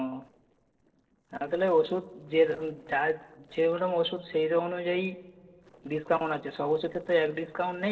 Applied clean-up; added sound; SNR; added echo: neural separator model SepFormer DNS4.